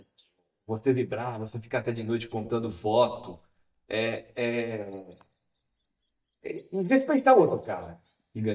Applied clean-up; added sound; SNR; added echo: neural mask model DeepFilterNet 3.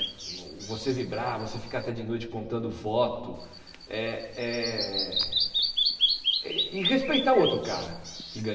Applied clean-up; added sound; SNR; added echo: none; Bird vocalization, bird call, bird song; 2 dB; reverberation time 1.1 s.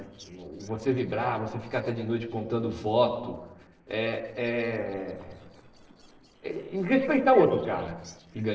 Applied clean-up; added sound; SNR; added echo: neural separator model SepFormer DNS4.